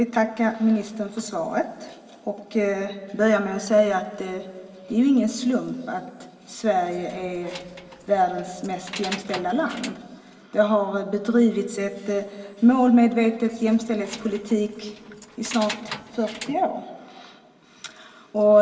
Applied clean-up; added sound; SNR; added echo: none; Keys jangling; 16 dB; reverberation time 1.8 s.